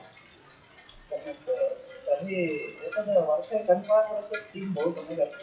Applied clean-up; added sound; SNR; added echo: classical method WPE with log-MMSE.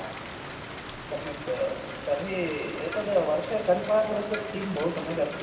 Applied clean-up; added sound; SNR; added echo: none; Rain; 9 dB; reverberation time 2.4 s.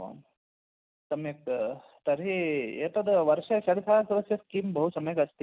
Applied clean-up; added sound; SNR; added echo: none; none; none; none.